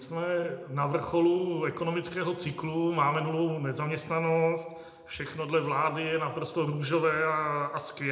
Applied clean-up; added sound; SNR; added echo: none; none; none; reverberation time 0.6 s.